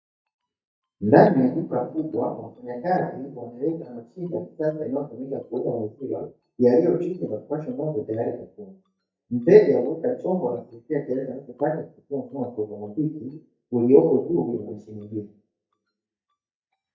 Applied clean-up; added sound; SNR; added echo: neural mask model DeepFilterNet 3.